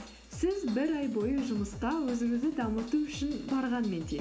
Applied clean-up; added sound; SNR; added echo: none; Drum / Drum kit; 14 dB; none.